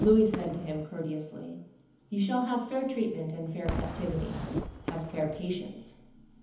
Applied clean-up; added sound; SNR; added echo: none; Whoosh, swoosh, swish / Fireworks; 9 dB; reverberation time 1.3 s.